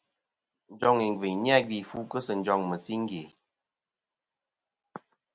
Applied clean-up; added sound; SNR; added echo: none; none; none; none.